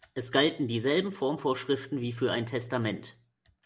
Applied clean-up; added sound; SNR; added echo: none; none; none; none.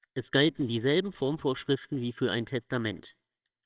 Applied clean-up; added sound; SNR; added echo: neural separator model SepFormer WHAMR!.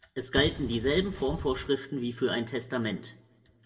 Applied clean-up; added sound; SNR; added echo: none; Wind; 7 dB; reverberation time 1.3 s.